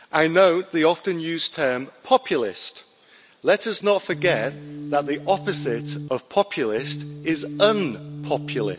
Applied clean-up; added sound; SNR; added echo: none; Organ; 10 dB; none.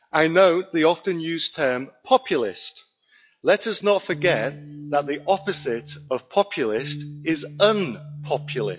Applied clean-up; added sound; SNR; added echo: classical method log-MMSE.